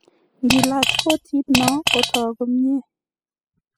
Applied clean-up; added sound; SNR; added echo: classical method spectral subtraction.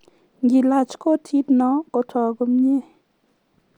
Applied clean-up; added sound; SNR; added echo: none; none; none; none.